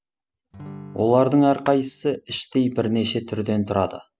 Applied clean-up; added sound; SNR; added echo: none; Acoustic guitar / Strum + Clapping; 17 dB; none.